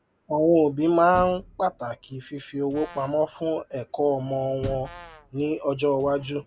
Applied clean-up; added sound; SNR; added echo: none; Door + Brass instrument; 19 dB; none.